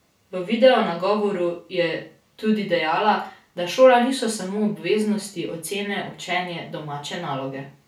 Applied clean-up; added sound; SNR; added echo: none; none; none; reverberation time 0.3 s.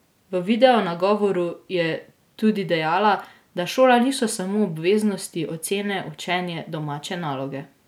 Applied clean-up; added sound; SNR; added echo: none; none; none; none.